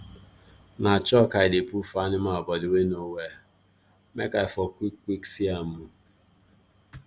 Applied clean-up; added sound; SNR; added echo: none; none; none; none.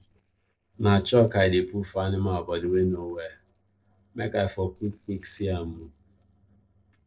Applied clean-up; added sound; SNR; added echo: neural separator model SepFormer DNS4.